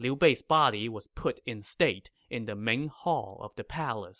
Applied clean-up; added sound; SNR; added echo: none; none; none; none.